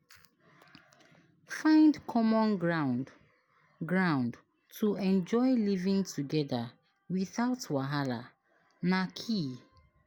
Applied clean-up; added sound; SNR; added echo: none; none; none; none.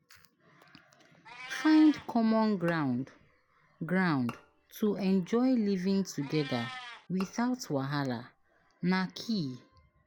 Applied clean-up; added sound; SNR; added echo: none; Bowed string instrument + Meow; 19 dB; none.